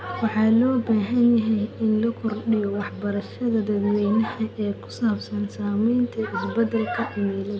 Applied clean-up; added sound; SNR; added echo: none; none; none; none.